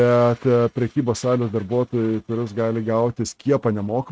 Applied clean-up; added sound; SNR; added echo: neural mask model RNNoise.